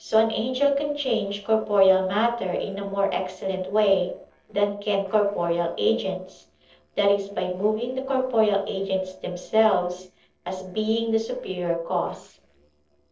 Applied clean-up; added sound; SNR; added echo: neural separator model SepFormer DNS4.